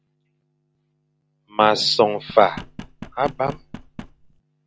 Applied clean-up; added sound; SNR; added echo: none; Knock; 15 dB; none.